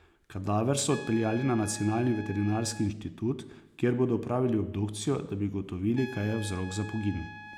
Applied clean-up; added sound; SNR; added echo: none; Trumpet; 18 dB; none.